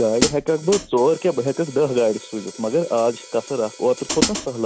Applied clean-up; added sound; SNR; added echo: none; Hi-hat; 8 dB; none.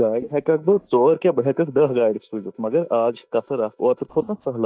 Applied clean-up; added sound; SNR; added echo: neural mask model DeepFilterNet 3.